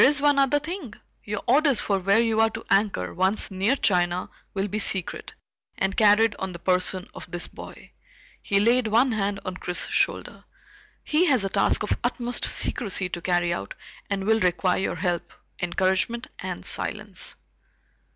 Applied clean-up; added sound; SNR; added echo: none; none; none; none.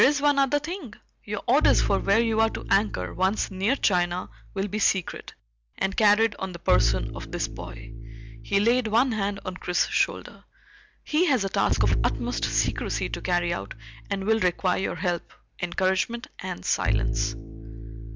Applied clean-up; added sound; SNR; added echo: none; Bowed string instrument; 6 dB; none.